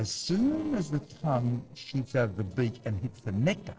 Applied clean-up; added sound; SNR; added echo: neural separator model SepFormer DNS4.